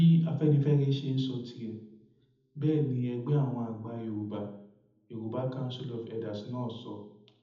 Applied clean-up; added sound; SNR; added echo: none; none; none; reverberation time 0.8 s.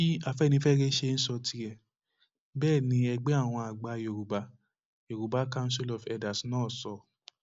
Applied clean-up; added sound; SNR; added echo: none; none; none; none.